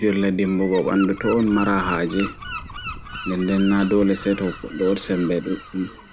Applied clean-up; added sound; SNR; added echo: none; Gull, seagull; 13 dB; none.